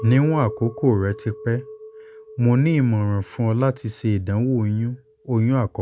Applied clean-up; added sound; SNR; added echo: none; Chink, clink; 19 dB; none.